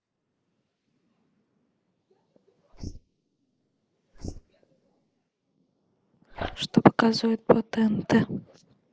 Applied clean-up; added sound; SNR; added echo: neural mask model Resemble Enhance denoiser.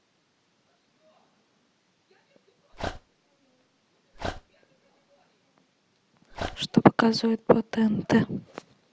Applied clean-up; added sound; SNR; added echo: none; Dog; 11 dB; none.